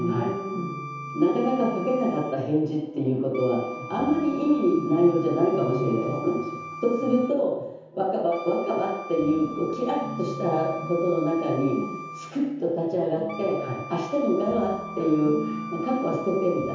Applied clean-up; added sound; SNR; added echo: none; Wind instrument, woodwind instrument; 14 dB; reverberation time 0.9 s.